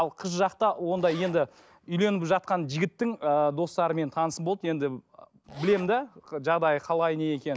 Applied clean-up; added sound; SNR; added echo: none; Zipper (clothing); 20 dB; none.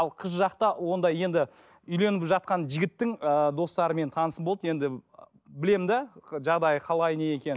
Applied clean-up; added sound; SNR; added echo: none; none; none; none.